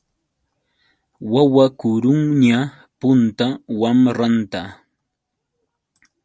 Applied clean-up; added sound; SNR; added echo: none; none; none; none.